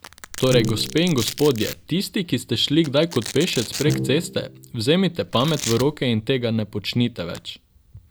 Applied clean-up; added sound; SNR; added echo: none; Bowed string instrument + Domestic sounds, home sounds; 10 dB; none.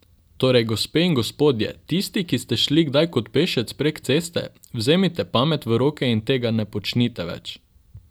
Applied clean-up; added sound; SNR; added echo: none; none; none; none.